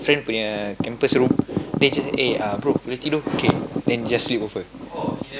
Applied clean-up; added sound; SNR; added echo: none; none; none; none.